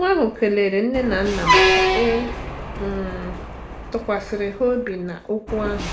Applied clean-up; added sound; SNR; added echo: none; Truck; 1 dB; reverberation time 1.0 s.